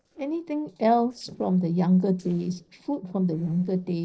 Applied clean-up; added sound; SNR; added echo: neural separator model SepFormer DNS4.